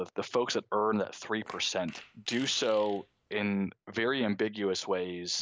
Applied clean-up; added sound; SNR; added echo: none; Fart; 19 dB; none.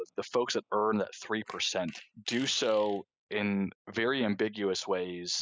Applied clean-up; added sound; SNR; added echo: classical method spectral subtraction.